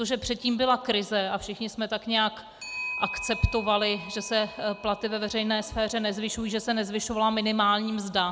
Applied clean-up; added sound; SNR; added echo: none; Clock; 15 dB; none.